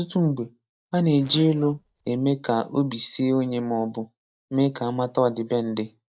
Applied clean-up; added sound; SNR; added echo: neural mask model DeepFilterNet 3.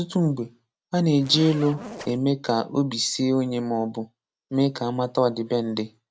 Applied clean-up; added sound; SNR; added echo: none; Zipper (clothing); 14 dB; none.